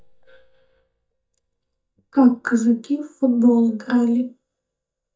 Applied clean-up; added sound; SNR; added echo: neural mask model DeepFilterNet 3.